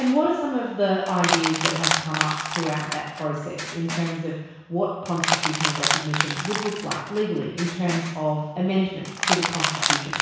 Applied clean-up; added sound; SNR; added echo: none; Crushing; 2 dB; reverberation time 1.1 s.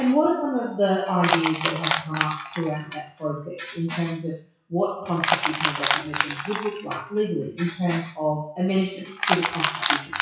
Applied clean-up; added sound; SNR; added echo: classical method WPE with log-MMSE.